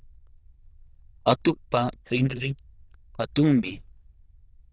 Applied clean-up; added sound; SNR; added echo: neural diffusion model UNIVERSE++.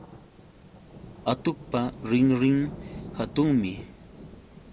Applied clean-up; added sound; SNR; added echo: none; Rain / Thunderstorm; 15 dB; none.